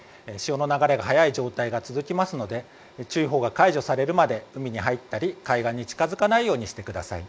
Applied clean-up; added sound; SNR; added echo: none; none; none; none.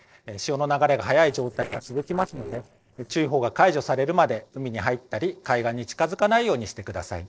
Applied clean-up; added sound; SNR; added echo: neural separator model SepFormer DNS4.